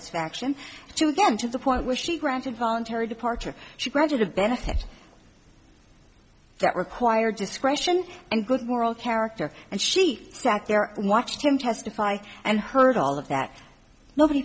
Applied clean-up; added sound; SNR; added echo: none; none; none; none.